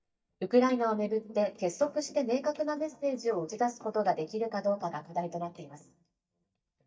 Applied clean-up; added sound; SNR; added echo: neural mask model DeepFilterNet 3.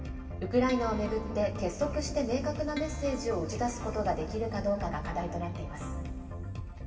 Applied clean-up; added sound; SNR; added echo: none; Keyboard (musical); 14 dB; reverberation time 2.5 s.